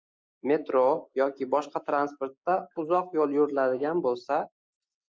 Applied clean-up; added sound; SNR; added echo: neural mask model Resemble Enhance denoiser.